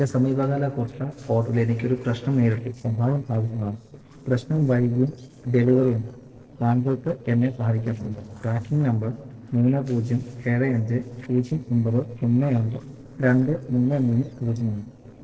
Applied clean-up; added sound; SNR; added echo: neural separator model SepFormer DNS4.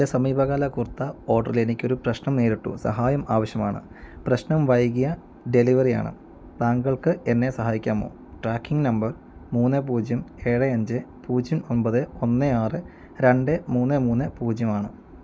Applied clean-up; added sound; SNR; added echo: none; none; none; none.